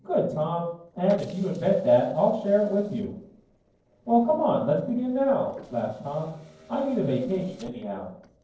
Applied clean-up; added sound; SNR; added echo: neural separator model SepFormer DNS4.